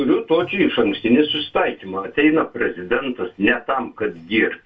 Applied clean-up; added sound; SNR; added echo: none; none; none; reverberation time 0.2 s.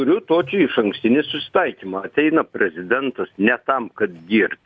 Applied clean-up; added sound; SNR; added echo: none; none; none; none.